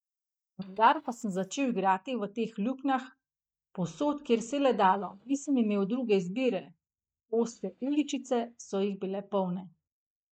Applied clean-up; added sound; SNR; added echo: neural mask model DeepFilterNet 3.